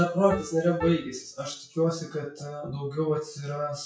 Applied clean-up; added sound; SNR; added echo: classical method WPE with log-MMSE.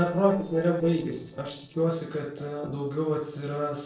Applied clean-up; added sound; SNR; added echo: neural separator model SepFormer DNS4.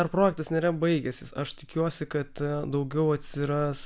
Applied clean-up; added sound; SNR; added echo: none; none; none; none.